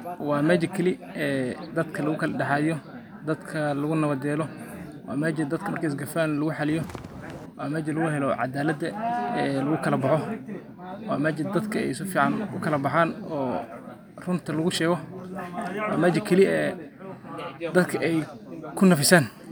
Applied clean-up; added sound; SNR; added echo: none; Walk, footsteps; 14 dB; none.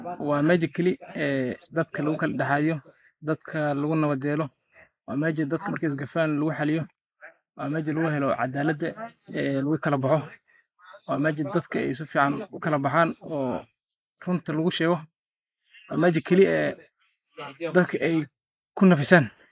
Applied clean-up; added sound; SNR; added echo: neural mask model Resemble Enhance denoiser.